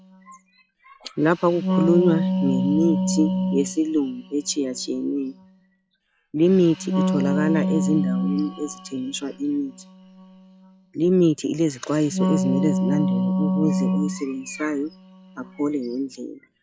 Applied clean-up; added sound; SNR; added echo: classical method log-MMSE.